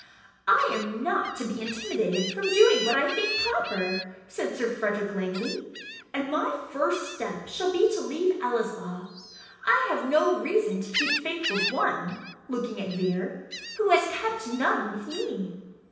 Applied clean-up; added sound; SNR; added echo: none; Gull, seagull; 10 dB; reverberation time 0.9 s.